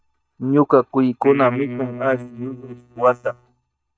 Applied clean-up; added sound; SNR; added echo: neural mask model DeepFilterNet 3.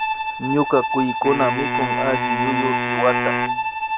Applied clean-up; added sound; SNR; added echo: none; Wind instrument, woodwind instrument + Bowed string instrument; 0 dB; none.